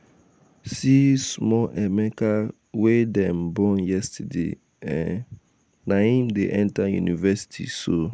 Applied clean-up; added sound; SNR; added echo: none; none; none; none.